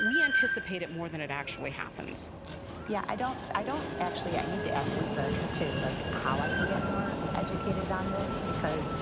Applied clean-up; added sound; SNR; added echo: none; Train; -3 dB; none.